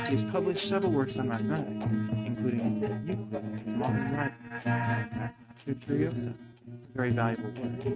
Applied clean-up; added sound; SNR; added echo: neural mask model RNNoise.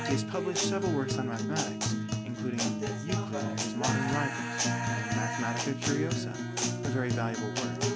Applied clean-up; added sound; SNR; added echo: none; Guitar; -4 dB; none.